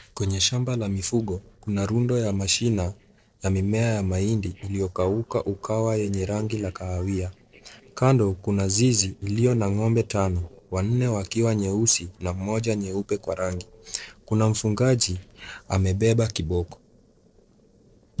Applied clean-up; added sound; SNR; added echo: neural separator model SepFormer DNS4.